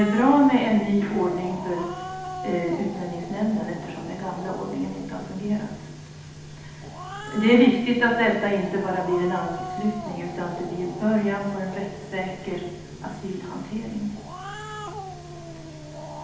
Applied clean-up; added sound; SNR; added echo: none; Growling; 13 dB; reverberation time 0.8 s.